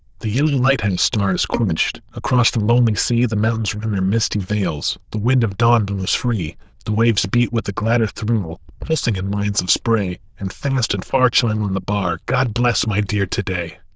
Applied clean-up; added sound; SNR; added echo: neural diffusion model UNIVERSE++.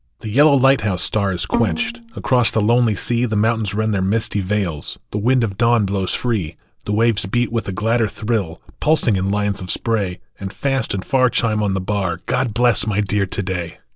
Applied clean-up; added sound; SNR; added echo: none; Bowed string instrument; 10 dB; none.